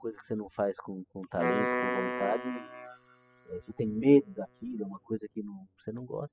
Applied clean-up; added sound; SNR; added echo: classical method spectral subtraction.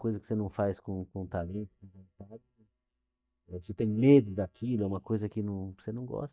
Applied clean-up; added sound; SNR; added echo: neural mask model DeepFilterNet 3.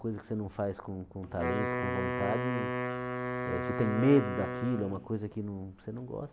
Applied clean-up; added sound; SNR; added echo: none; Wind instrument, woodwind instrument; 3 dB; none.